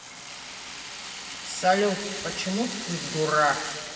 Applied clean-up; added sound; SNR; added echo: none; Rattle (instrument); 8 dB; reverberation time 2.5 s.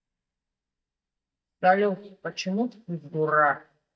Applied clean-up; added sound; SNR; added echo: neural mask model DeepFilterNet 3.